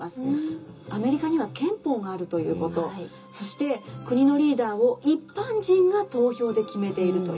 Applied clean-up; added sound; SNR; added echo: none; none; none; reverberation time 0.2 s.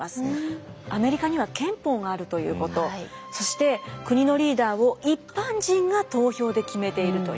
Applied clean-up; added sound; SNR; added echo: none; none; none; none.